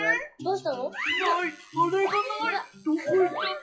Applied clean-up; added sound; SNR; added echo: classical method WPE with log-MMSE.